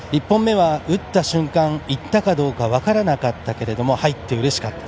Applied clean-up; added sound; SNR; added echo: none; none; none; none.